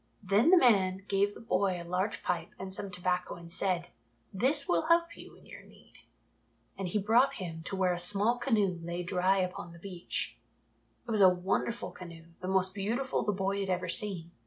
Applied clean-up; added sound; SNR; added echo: none; none; none; none.